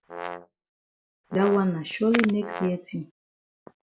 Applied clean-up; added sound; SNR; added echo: none; Brass instrument; 11 dB; none.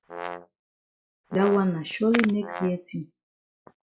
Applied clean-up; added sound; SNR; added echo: classical method log-MMSE.